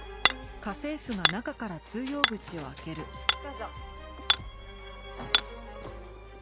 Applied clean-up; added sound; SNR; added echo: none; Hammer; -5 dB; none.